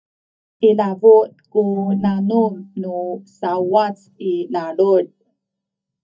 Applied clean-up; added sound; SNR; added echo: neural mask model DeepFilterNet 3.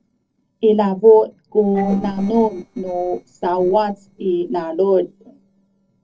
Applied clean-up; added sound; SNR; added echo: neural separator model SepFormer DNS4.